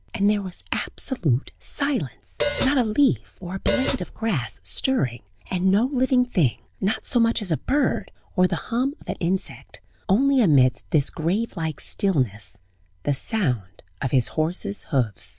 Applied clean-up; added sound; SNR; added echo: none; Hi-hat; 3 dB; none.